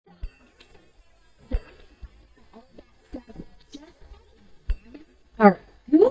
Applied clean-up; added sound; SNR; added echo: neural mask model DeepFilterNet 3.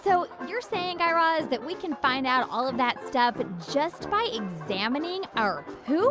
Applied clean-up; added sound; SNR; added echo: none; none; none; none.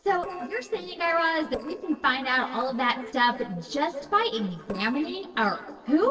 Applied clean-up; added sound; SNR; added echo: neural separator model SepFormer DNS4.